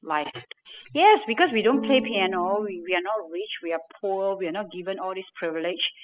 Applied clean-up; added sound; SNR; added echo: classical method spectral subtraction.